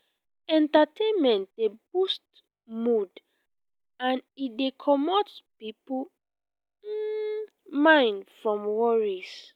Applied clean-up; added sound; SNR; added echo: none; none; none; none.